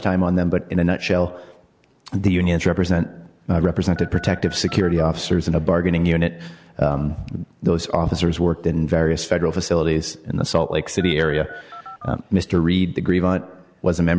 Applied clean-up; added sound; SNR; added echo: none; Telephone; 17 dB; none.